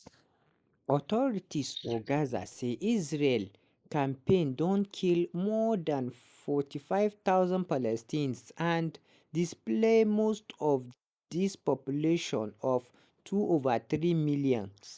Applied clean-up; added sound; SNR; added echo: neural mask model Resemble Enhance denoiser.